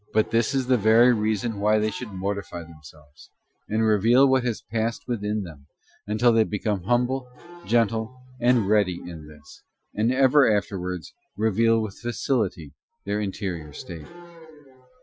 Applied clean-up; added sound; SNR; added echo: classical method Wiener filter.